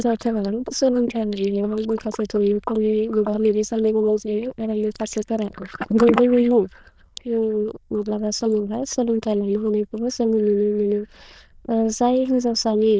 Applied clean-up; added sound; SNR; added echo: neural diffusion model UNIVERSE++.